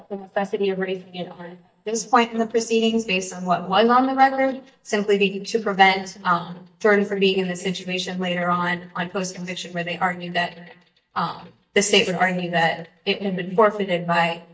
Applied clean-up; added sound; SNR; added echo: neural mask model DeepFilterNet 3.